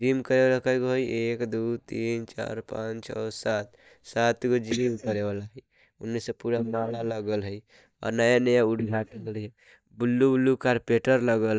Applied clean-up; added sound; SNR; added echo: neural mask model DeepFilterNet 3.